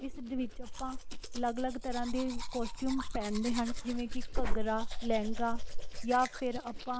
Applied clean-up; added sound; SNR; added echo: none; Domestic sounds, home sounds; -2 dB; none.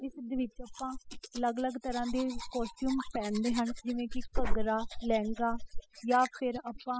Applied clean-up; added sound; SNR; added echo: classical method spectral subtraction.